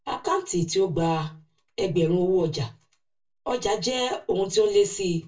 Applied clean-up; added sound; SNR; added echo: none; none; none; reverberation time 0.2 s.